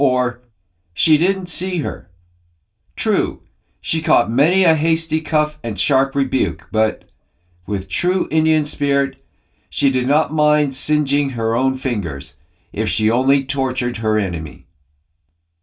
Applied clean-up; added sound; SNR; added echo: none; none; none; reverberation time 0.2 s.